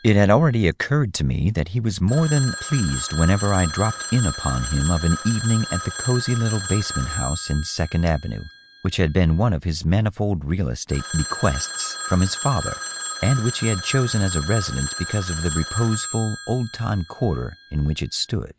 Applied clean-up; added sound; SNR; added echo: none; Telephone; 10 dB; none.